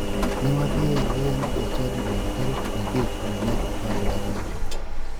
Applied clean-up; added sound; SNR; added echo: none; Engine; -5 dB; none.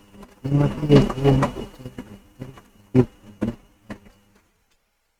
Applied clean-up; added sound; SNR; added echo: neural mask model RNNoise.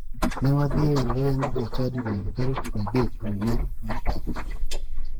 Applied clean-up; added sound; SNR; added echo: neural mask model Resemble Enhance denoiser.